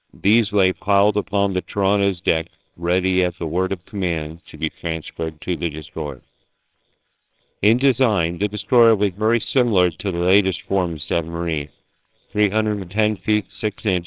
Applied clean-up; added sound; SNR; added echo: neural separator model SepFormer WHAMR!.